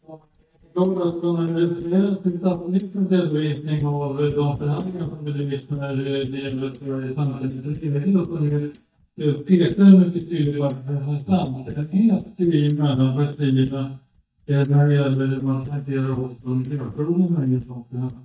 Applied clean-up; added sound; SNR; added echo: neural mask model DeepFilterNet 3.